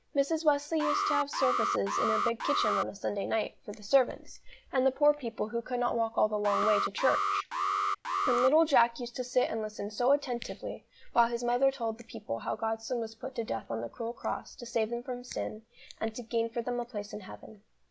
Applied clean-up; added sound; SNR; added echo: none; Alarm; 2 dB; none.